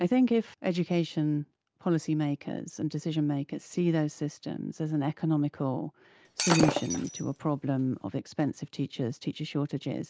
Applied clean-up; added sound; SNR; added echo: none; Shatter; 3 dB; none.